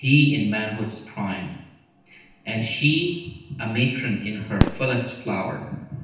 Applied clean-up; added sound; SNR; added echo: none; Fireworks; 8 dB; reverberation time 0.9 s.